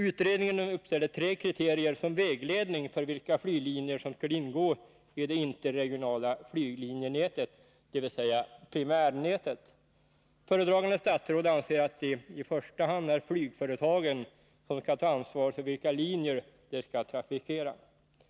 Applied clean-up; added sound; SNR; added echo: none; none; none; none.